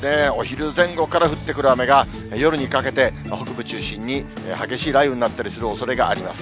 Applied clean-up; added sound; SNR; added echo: none; none; none; none.